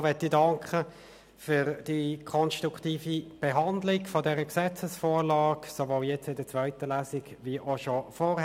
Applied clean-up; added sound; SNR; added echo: none; none; none; none.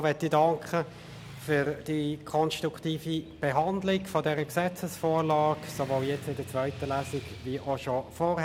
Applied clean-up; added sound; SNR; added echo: none; Motorcycle / Traffic noise, roadway noise; 17 dB; none.